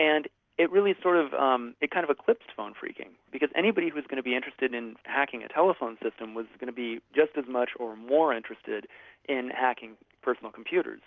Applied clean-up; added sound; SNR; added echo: none; none; none; none.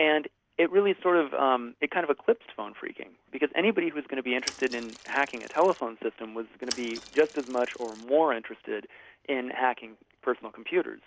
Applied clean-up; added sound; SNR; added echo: none; Mechanisms / Bicycle; 14 dB; none.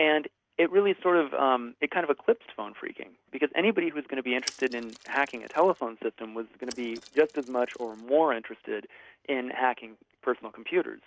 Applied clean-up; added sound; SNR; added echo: neural mask model RNNoise.